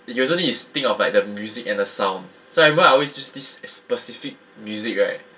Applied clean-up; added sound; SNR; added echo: none; none; none; reverberation time 0.2 s.